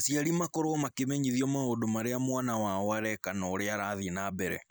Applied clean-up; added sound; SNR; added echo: neural mask model Resemble Enhance denoiser.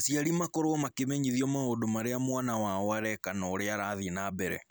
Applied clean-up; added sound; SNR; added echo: none; none; none; none.